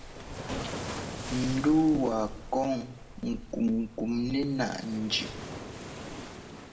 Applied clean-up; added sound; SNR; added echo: none; Waves, surf; 10 dB; reverberation time 0.7 s.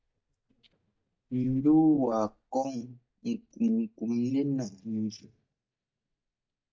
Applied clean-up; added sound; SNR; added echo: neural mask model DeepFilterNet 3.